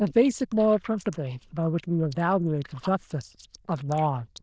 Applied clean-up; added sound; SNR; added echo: neural diffusion model UNIVERSE++.